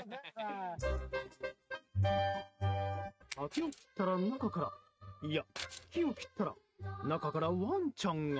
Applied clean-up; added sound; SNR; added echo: neural mask model RNNoise.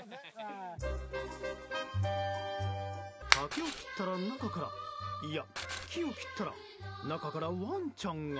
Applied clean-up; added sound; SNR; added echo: none; Finger snapping; -3 dB; none.